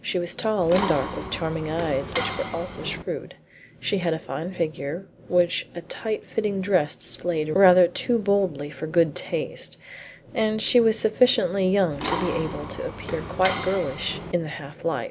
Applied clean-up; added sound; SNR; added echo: none; Mechanisms; 7 dB; none.